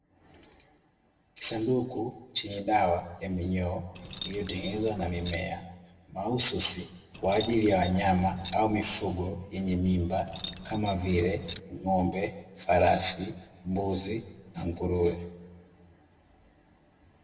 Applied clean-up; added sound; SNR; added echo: none; Keys jangling; 3 dB; reverberation time 0.9 s.